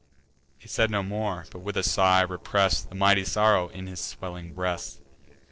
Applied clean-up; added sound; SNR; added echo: neural separator model SepFormer DNS4.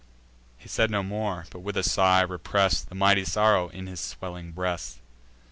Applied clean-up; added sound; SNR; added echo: none; none; none; none.